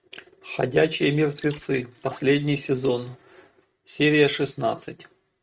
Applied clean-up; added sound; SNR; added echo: neural mask model RNNoise.